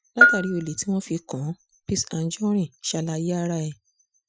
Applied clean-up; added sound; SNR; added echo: classical method Wiener filter.